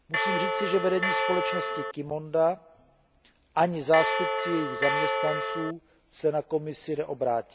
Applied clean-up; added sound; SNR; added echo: none; Bell; -1 dB; none.